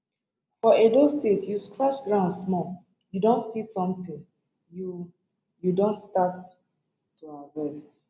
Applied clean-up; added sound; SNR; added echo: none; none; none; none.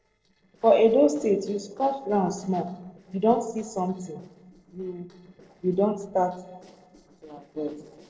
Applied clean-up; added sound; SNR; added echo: neural separator model SepFormer DNS4.